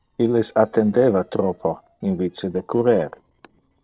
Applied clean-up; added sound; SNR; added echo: neural separator model SepFormer DNS4.